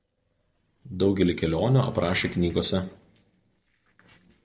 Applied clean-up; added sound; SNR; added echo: neural separator model SepFormer DNS4.